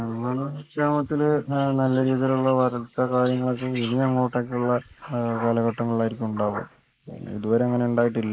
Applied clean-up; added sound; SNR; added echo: neural mask model Resemble Enhance denoiser.